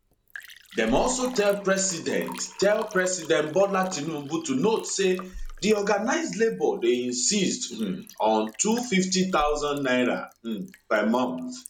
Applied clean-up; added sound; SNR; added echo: none; Liquid; 18 dB; none.